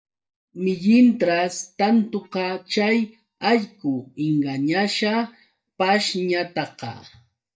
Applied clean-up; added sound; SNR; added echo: neural mask model DeepFilterNet 3.